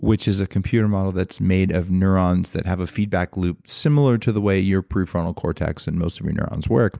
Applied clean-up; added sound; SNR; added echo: none; none; none; none.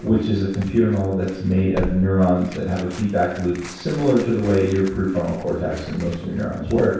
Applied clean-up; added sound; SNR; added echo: none; Tearing; 16 dB; reverberation time 0.7 s.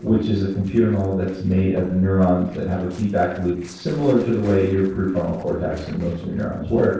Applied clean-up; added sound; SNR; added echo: neural separator model SepFormer DNS4.